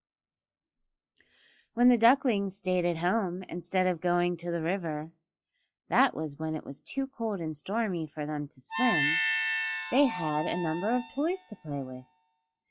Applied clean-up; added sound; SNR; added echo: classical method log-MMSE.